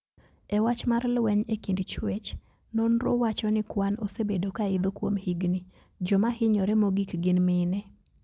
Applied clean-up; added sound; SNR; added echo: none; none; none; none.